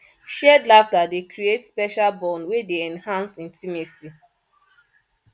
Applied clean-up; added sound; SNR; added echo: none; none; none; none.